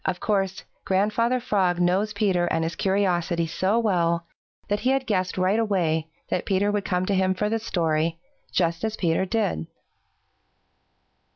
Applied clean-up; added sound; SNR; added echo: none; none; none; none.